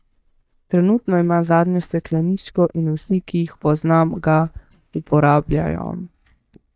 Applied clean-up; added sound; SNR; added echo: neural mask model DeepFilterNet 3.